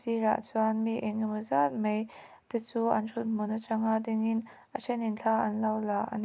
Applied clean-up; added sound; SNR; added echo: none; none; none; none.